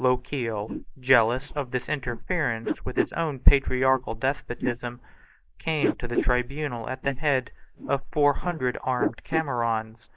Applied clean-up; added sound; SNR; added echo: neural mask model Resemble Enhance denoiser.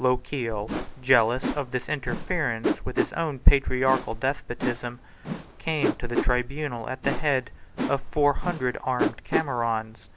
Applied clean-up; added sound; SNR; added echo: none; Whoosh, swoosh, swish; 7 dB; none.